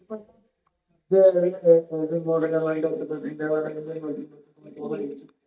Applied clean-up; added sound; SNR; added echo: neural mask model DeepFilterNet 3.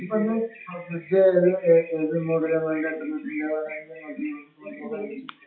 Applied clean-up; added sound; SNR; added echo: classical method WPE with log-MMSE.